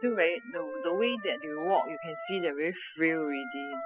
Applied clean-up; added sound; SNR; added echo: classical method spectral subtraction.